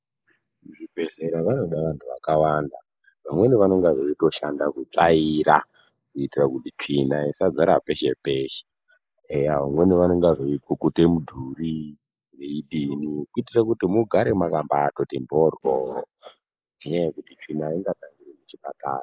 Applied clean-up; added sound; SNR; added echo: neural mask model Resemble Enhance denoiser.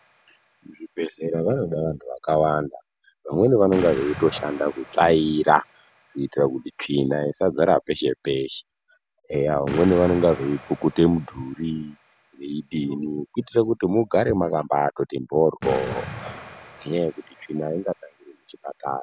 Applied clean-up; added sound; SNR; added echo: none; Explosion; 18 dB; none.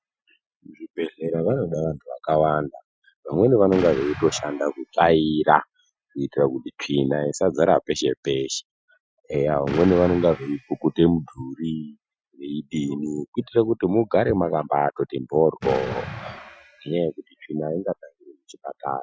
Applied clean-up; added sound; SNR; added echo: classical method Wiener filter.